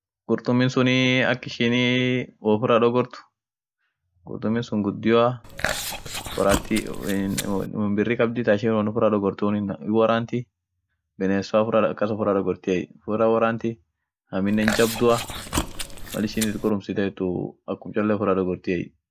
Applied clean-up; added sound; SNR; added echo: none; Chewing, mastication; 7 dB; none.